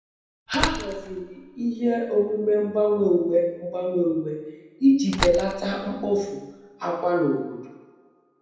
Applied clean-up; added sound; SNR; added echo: none; Slam; 9 dB; reverberation time 0.9 s.